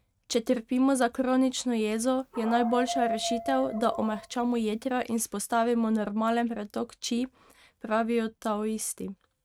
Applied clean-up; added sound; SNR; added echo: neural mask model RNNoise.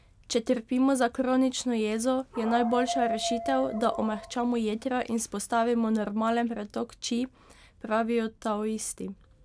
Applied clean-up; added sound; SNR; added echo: none; Dog; 7 dB; none.